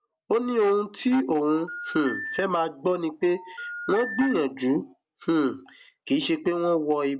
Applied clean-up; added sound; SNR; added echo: none; Telephone; 11 dB; none.